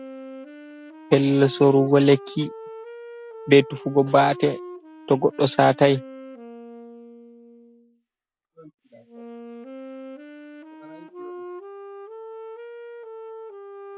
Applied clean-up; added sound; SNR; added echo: none; Wind instrument, woodwind instrument; 16 dB; none.